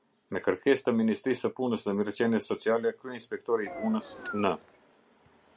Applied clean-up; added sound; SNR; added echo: none; Engine; 13 dB; none.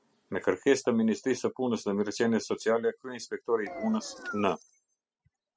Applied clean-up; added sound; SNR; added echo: classical method spectral subtraction.